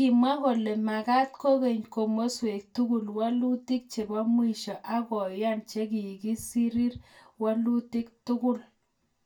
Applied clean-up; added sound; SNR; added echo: none; none; none; reverberation time 0.2 s.